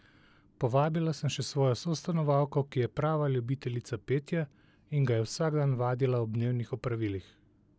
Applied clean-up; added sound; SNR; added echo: none; none; none; none.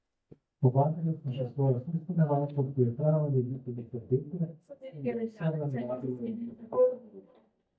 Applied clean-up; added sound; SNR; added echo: neural mask model DeepFilterNet 3.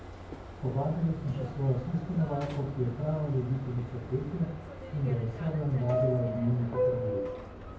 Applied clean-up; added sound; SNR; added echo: none; Subway, metro, underground; 6 dB; reverberation time 0.9 s.